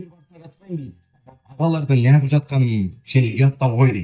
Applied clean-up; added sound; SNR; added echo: neural mask model DeepFilterNet 3.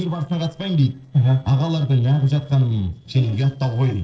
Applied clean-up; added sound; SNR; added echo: neural separator model SepFormer DNS4.